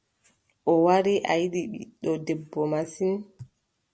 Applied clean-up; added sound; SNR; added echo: none; none; none; none.